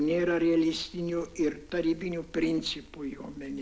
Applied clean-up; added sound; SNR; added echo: none; none; none; none.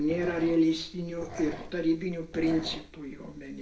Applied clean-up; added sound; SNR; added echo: none; Growling; 15 dB; reverberation time 0.3 s.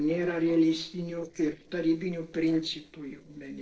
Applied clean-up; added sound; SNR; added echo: neural separator model SepFormer DNS4.